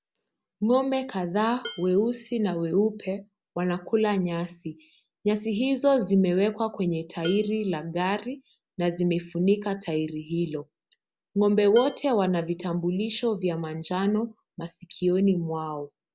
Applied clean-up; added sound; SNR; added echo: none; Dishes, pots, and pans; 17 dB; none.